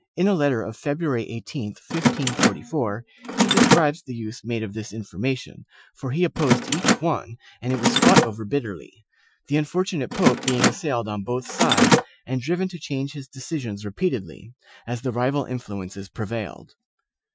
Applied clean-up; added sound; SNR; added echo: classical method Wiener filter.